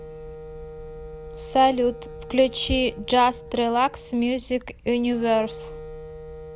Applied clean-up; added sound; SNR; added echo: none; Wind instrument, woodwind instrument; 15 dB; none.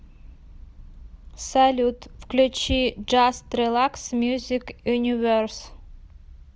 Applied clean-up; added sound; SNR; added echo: none; none; none; none.